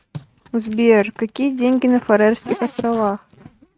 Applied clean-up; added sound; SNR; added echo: neural mask model RNNoise.